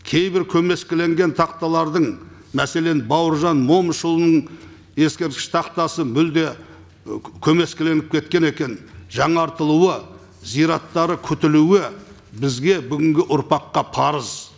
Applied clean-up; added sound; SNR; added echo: none; none; none; none.